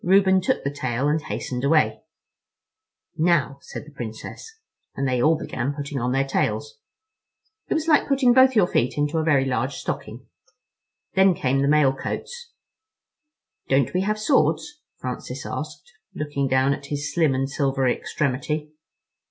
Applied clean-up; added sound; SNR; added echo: none; none; none; none.